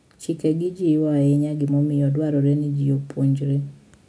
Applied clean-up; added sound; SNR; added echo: none; none; none; none.